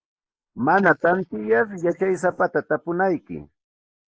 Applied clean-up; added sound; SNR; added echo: neural mask model Resemble Enhance denoiser.